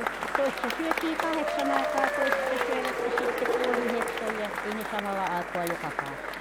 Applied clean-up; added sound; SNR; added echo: none; Applause / Crowd / Cheering; -3 dB; none.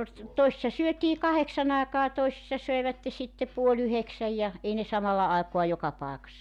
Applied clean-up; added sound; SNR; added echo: none; none; none; none.